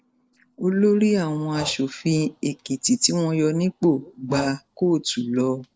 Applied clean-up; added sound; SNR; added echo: neural separator model SepFormer DNS4.